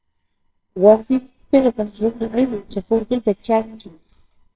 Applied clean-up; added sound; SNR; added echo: neural separator model SepFormer WHAMR!.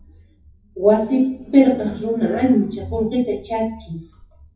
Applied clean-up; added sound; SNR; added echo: classical method WPE with log-MMSE.